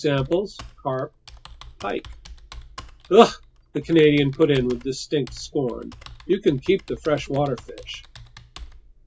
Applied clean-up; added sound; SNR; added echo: none; Computer keyboard; 20 dB; none.